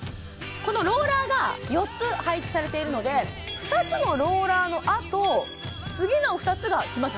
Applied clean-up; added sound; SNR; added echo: none; none; none; none.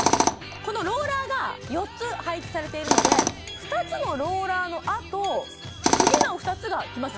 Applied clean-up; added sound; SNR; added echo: none; Tools; -1 dB; none.